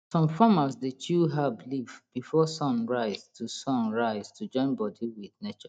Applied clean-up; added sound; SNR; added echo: neural mask model DeepFilterNet 3.